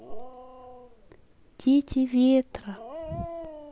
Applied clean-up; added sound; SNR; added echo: none; Dog; 16 dB; none.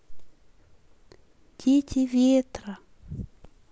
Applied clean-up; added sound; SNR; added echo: none; none; none; none.